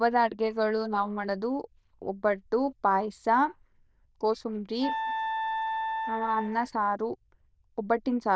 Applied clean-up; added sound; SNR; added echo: neural diffusion model UNIVERSE++.